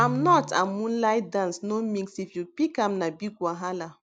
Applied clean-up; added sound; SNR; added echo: none; Guitar; 15 dB; none.